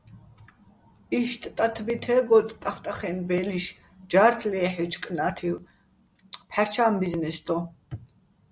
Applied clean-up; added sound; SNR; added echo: none; none; none; none.